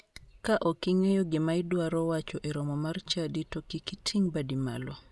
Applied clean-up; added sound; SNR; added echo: none; none; none; none.